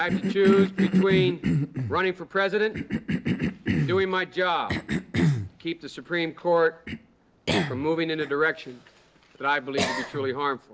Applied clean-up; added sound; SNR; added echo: none; Cough; 1 dB; none.